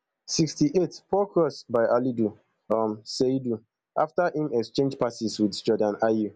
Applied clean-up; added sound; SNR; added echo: none; none; none; none.